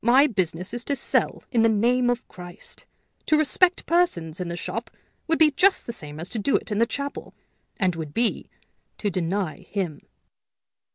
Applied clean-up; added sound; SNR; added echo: none; none; none; none.